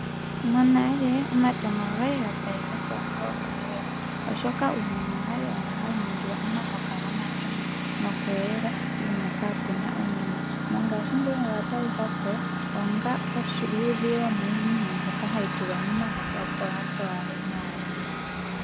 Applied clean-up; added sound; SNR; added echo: none; Engine; 1 dB; none.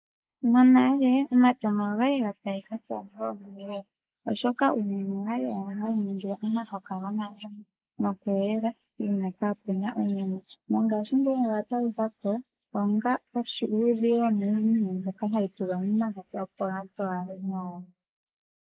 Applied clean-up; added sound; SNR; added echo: neural mask model Resemble Enhance denoiser.